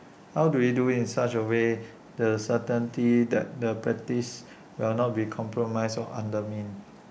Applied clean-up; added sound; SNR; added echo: none; none; none; none.